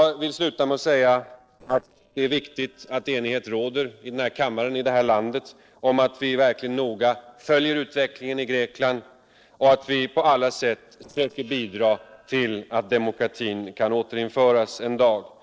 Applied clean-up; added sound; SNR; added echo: neural separator model SepFormer DNS4.